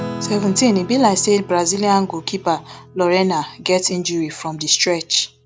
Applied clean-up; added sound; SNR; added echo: none; Acoustic guitar / Strum; 15 dB; none.